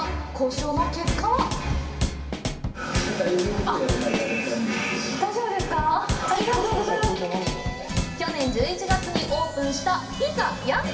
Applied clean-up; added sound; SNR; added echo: none; Drum kit; 4 dB; reverberation time 2.3 s.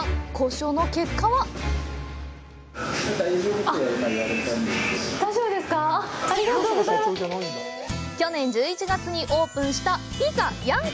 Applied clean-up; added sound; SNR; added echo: none; none; none; none.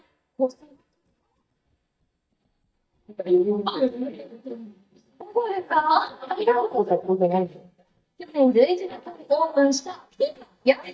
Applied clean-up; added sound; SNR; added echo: neural mask model DeepFilterNet 3.